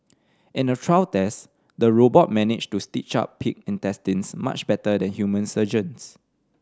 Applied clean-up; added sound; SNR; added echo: none; none; none; none.